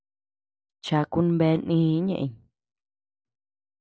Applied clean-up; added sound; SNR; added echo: none; none; none; none.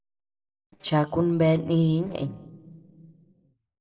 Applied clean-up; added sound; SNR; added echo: neural separator model SepFormer DNS4.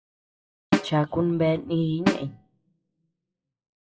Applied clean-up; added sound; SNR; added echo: classical method WPE with log-MMSE.